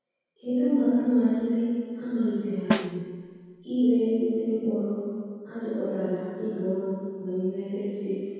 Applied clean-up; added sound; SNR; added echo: none; Snare drum; 5 dB; reverberation time 1.9 s.